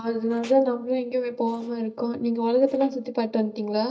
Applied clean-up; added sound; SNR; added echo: neural mask model DeepFilterNet 3.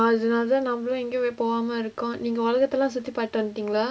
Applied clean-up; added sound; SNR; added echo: none; none; none; none.